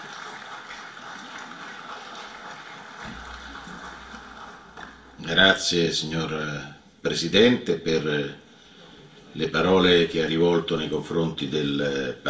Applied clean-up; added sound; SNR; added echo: none; none; none; reverberation time 0.3 s.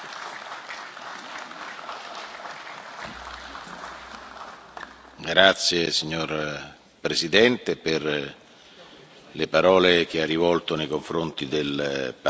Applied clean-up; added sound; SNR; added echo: none; none; none; none.